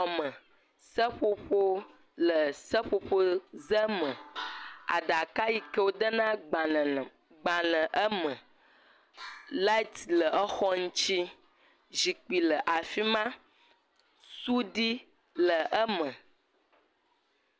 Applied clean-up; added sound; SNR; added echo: none; none; none; none.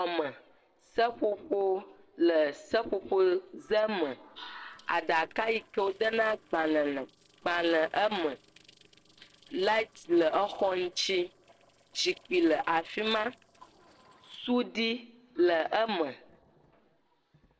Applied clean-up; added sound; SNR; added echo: neural separator model SepFormer DNS4.